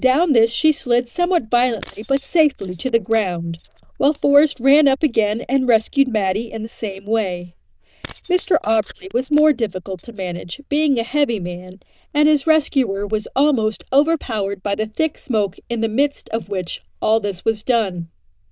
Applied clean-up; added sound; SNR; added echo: neural diffusion model UNIVERSE++.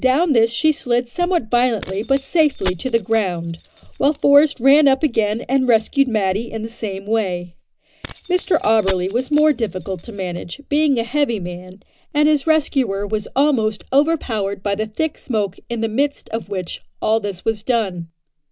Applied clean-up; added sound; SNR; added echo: none; Keys jangling; 15 dB; none.